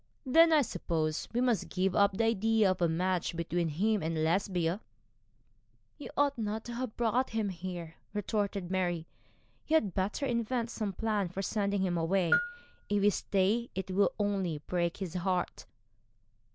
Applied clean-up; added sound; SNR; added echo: none; Bell; 8 dB; none.